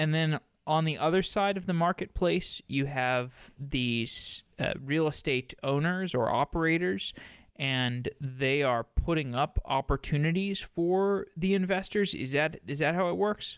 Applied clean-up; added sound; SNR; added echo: none; none; none; none.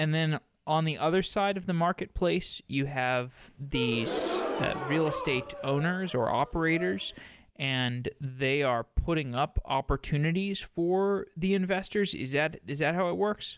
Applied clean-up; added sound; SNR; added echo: none; Gasp; 7 dB; none.